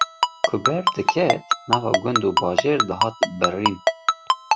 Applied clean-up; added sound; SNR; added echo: none; Ringtone; -3 dB; none.